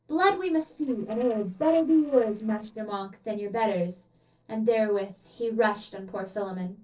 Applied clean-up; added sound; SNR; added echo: neural separator model SepFormer DNS4.